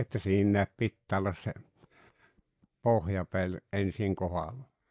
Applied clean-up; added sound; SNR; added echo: neural mask model DeepFilterNet 3.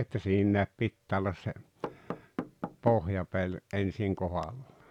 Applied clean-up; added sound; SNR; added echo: none; Knock / Wood; 12 dB; none.